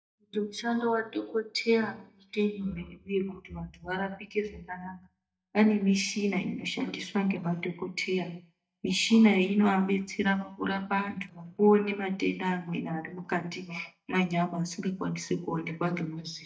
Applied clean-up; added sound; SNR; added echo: neural mask model DeepFilterNet 3.